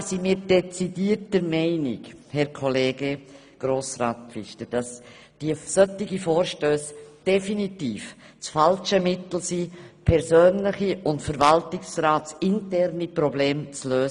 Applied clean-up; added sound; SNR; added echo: none; none; none; none.